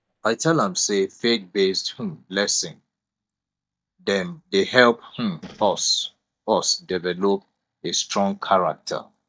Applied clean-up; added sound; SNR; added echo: neural mask model DeepFilterNet 3.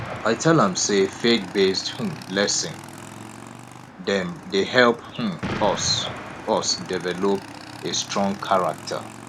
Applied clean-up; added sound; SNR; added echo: none; Motorcycle / Engine + Explosion; 12 dB; none.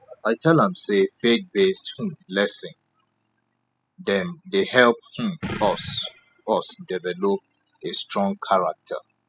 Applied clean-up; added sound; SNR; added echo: classical method spectral subtraction.